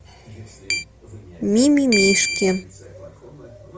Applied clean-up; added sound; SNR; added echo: none; Keyboard (musical); 4 dB; none.